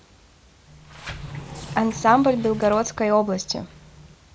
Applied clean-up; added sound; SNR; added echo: none; Sliding door; 14 dB; none.